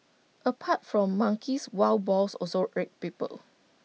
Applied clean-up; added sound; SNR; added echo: none; none; none; none.